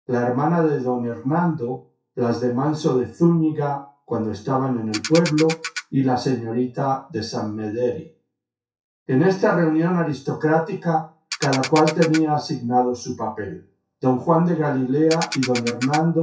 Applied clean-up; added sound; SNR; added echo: classical method WPE with log-MMSE.